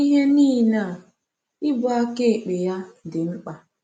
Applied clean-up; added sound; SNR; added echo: none; none; none; none.